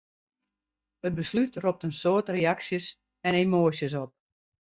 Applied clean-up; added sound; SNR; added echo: neural mask model DeepFilterNet 3.